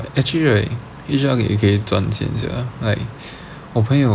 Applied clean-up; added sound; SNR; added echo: none; none; none; none.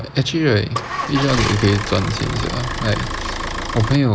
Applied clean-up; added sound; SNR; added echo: none; Idling / Engine starting / Motor vehicle (road); 5 dB; none.